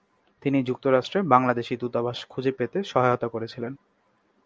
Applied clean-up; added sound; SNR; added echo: none; none; none; none.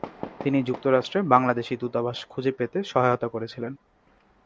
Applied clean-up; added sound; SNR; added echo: none; Fireworks; 18 dB; none.